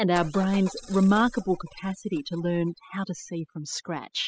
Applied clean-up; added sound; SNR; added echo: classical method spectral subtraction.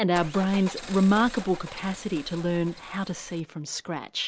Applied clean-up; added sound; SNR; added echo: none; Car; 14 dB; none.